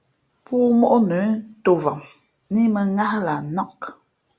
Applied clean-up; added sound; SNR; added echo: none; none; none; none.